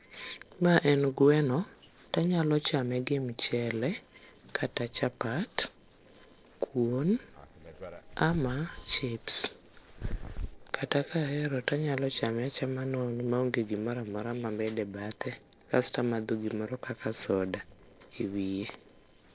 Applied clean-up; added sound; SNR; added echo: neural separator model SepFormer DNS4.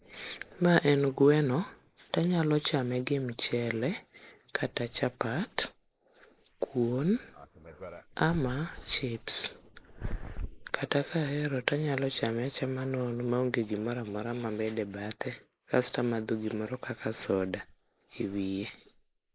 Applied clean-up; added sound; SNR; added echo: neural mask model Resemble Enhance denoiser.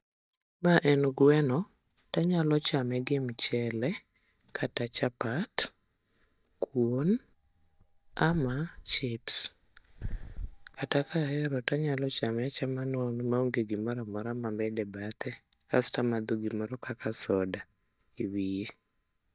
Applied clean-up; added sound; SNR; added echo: neural mask model DeepFilterNet 3.